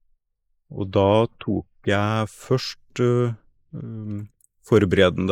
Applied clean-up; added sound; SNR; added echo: neural mask model Resemble Enhance denoiser.